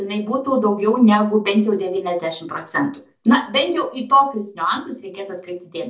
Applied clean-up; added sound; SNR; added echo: none; none; none; reverberation time 0.3 s.